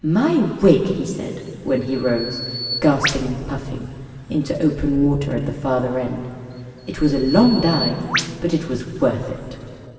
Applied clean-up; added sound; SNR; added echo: none; Bird vocalization, bird call, bird song; 12 dB; reverberation time 2.5 s.